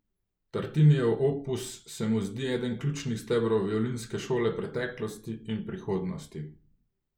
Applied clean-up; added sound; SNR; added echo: none; none; none; none.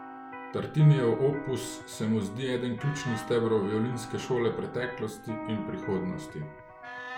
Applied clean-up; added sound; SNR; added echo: none; Wind instrument, woodwind instrument + Electric guitar; 12 dB; none.